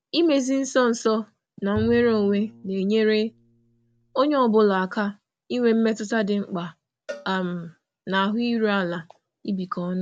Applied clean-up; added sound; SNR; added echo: none; Cowbell + Bowed string instrument; 19 dB; none.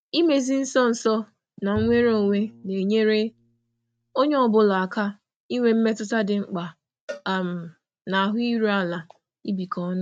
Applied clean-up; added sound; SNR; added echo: neural mask model RNNoise.